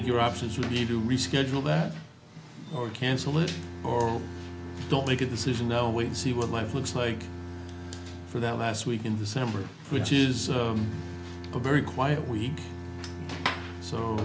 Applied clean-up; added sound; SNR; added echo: none; Bowed string instrument; 11 dB; none.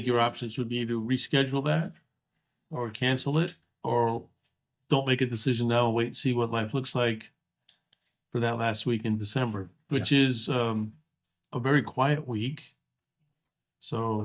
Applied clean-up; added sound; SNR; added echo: neural mask model DeepFilterNet 3.